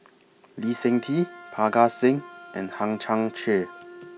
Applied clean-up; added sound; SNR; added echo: none; Wind instrument, woodwind instrument; 19 dB; none.